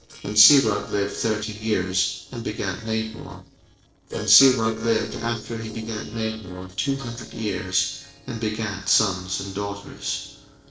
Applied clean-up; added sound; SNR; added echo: neural separator model SepFormer DNS4.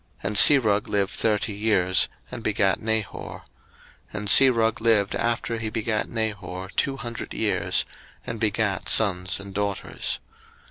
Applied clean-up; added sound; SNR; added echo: none; none; none; none.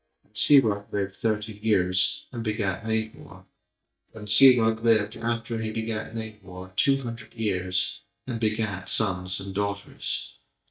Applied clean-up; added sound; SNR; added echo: neural mask model DeepFilterNet 3.